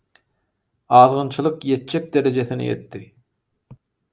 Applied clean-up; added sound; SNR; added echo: none; none; none; none.